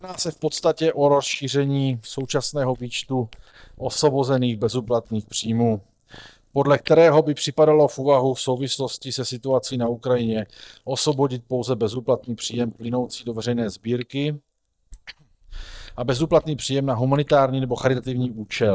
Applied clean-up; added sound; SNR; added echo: neural mask model DeepFilterNet 3.